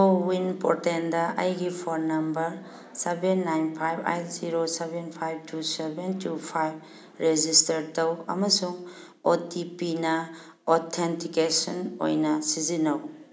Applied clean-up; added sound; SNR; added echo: none; none; none; none.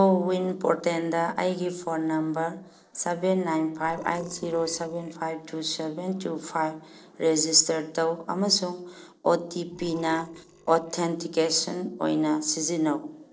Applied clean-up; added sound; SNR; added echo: neural separator model SepFormer DNS4.